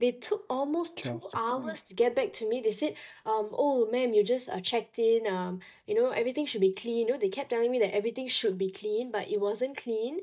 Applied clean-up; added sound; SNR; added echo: neural mask model DeepFilterNet 3.